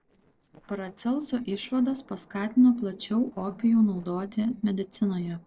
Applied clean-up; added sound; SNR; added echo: neural separator model SepFormer DNS4.